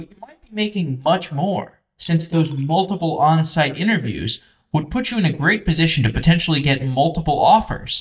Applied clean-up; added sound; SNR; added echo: neural mask model DeepFilterNet 3.